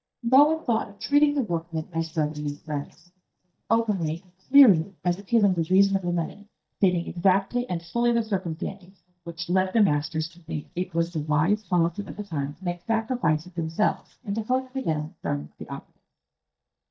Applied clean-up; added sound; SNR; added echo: neural mask model DeepFilterNet 3.